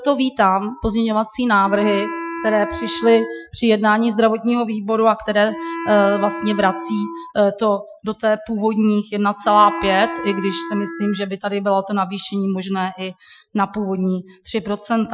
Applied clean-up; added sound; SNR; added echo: classical method Wiener filter.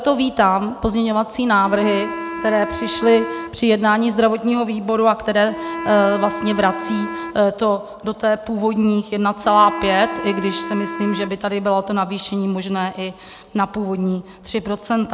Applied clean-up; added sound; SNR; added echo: none; Wind instrument, woodwind instrument; 11 dB; none.